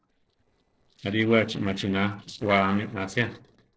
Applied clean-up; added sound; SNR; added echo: neural separator model SepFormer DNS4.